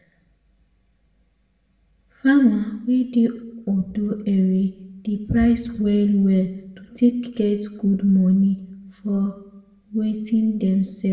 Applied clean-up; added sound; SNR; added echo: none; none; none; reverberation time 0.8 s.